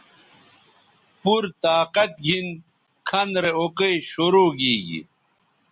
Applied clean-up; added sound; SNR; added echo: none; none; none; none.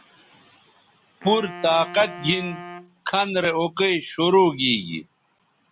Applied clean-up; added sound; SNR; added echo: none; Wind instrument, woodwind instrument; 16 dB; none.